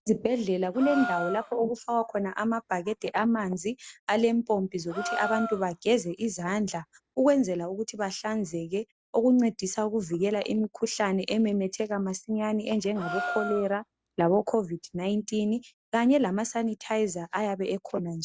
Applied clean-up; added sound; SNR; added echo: none; Gasp; 10 dB; none.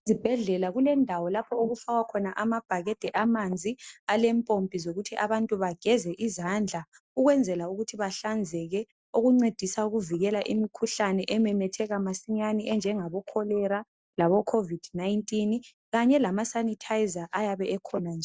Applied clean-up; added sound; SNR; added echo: none; none; none; none.